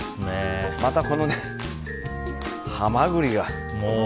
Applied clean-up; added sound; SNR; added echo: none; none; none; none.